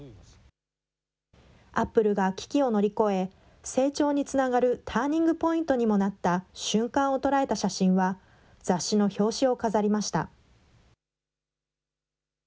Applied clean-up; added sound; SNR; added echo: none; none; none; none.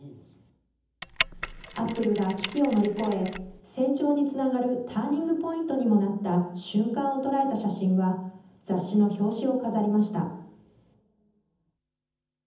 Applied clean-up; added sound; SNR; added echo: none; Mechanisms; 8 dB; reverberation time 0.8 s.